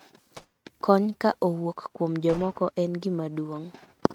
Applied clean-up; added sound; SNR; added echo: neural mask model RNNoise.